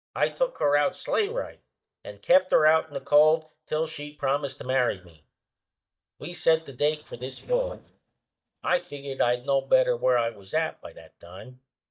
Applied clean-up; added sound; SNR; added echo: neural mask model DeepFilterNet 3.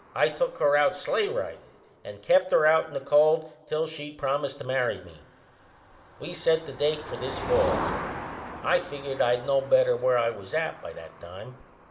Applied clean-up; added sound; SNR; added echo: none; Motor vehicle (road); 12 dB; reverberation time 2.6 s.